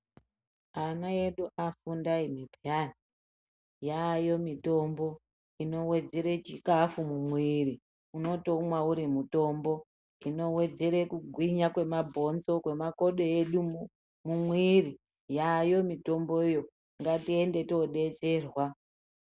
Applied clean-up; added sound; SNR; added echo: none; none; none; none.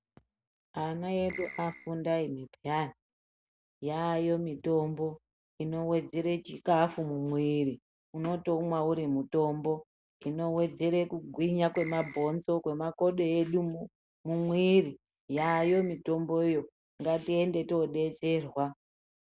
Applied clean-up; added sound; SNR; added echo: none; Keyboard (musical); 13 dB; none.